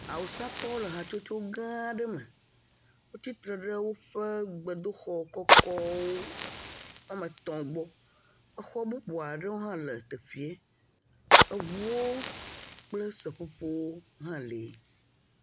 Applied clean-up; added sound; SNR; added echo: none; Fire; -4 dB; none.